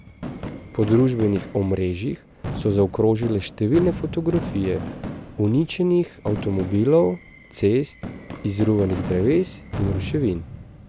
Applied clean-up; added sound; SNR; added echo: none; Fireworks; 11 dB; none.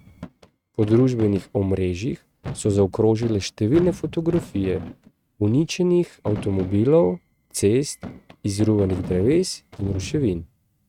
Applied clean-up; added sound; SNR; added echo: neural mask model RNNoise.